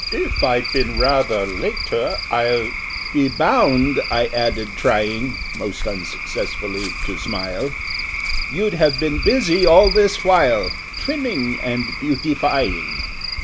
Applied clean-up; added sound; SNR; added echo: none; Cricket / Frog; 5 dB; none.